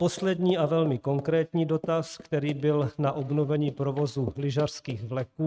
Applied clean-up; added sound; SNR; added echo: neural mask model RNNoise.